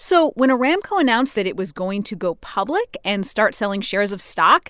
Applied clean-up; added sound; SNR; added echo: none; none; none; none.